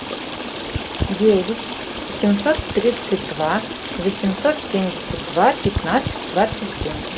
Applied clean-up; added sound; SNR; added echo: none; Stream; 6 dB; none.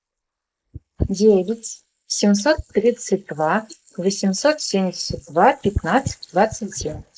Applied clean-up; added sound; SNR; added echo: neural mask model Resemble Enhance denoiser.